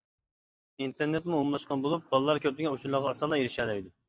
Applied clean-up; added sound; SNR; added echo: neural mask model DeepFilterNet 3.